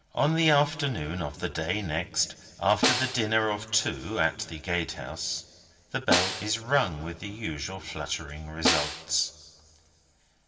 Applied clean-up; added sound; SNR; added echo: none; Snare drum; 3 dB; reverberation time 1.9 s.